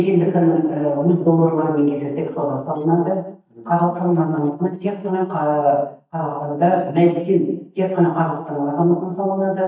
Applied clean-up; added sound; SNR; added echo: neural mask model DeepFilterNet 3.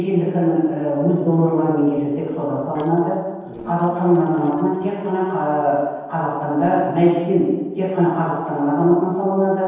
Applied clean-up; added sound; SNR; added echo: neural separator model SepFormer DNS4.